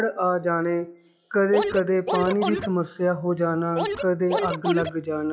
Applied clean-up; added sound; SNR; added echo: classical method log-MMSE.